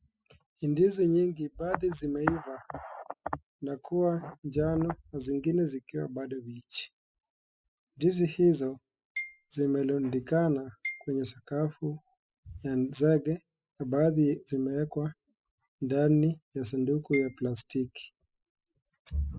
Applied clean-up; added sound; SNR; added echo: classical method spectral subtraction.